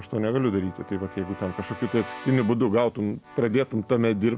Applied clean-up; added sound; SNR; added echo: none; Keyboard (musical) / Brass instrument; 18 dB; none.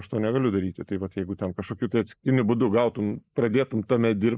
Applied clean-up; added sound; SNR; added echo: neural mask model Resemble Enhance denoiser.